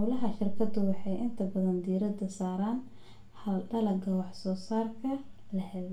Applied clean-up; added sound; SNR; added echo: none; none; none; reverberation time 0.3 s.